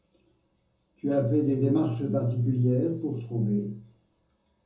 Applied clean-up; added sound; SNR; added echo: none; none; none; reverberation time 0.5 s.